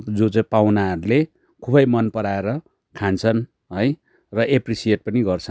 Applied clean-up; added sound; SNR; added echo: none; none; none; none.